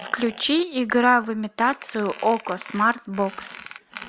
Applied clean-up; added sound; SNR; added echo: none; Squeak; 18 dB; none.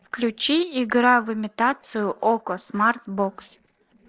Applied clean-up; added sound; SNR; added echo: neural separator model SepFormer DNS4.